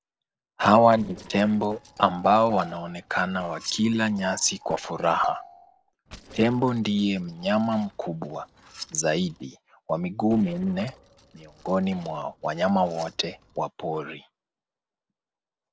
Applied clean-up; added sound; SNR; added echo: neural separator model SepFormer DNS4.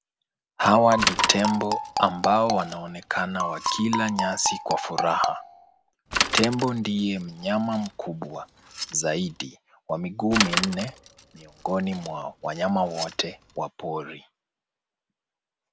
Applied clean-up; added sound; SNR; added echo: none; Marimba, xylophone + Bicycle; 4 dB; none.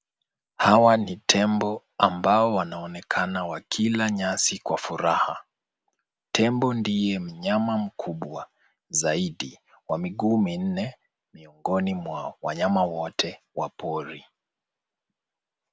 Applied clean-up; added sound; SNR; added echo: none; none; none; none.